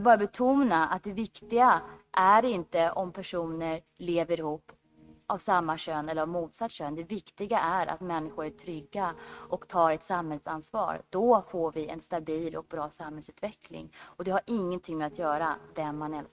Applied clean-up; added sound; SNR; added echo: neural mask model RNNoise.